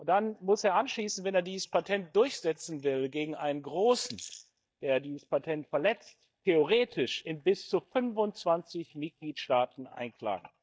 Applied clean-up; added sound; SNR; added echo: neural mask model DeepFilterNet 3.